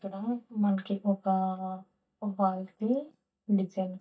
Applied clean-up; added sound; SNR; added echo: neural mask model DeepFilterNet 3.